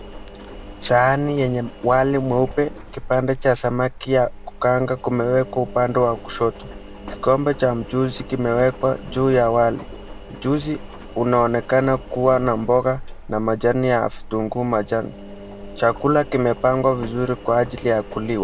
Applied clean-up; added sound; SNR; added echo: none; Engine; 15 dB; none.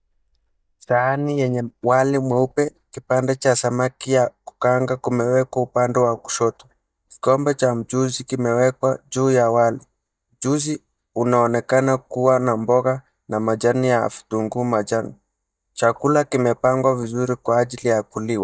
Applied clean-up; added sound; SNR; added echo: neural mask model DeepFilterNet 3.